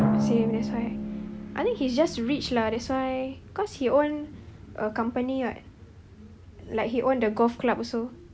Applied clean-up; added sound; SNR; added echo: none; Drum; 6 dB; none.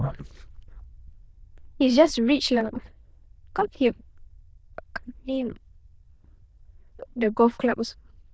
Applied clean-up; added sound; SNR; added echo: neural diffusion model UNIVERSE++.